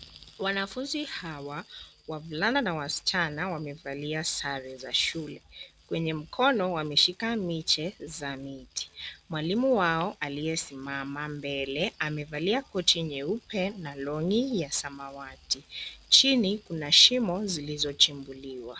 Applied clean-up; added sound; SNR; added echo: none; none; none; none.